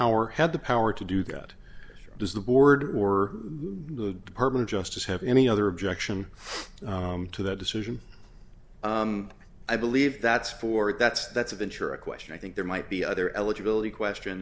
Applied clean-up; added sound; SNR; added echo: none; none; none; none.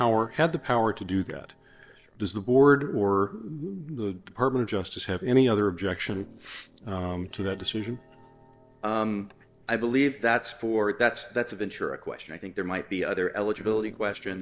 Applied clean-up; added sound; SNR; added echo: neural separator model SepFormer DNS4.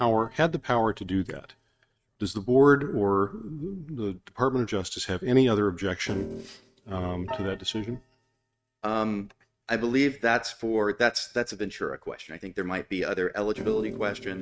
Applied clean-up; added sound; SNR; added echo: neural mask model RNNoise.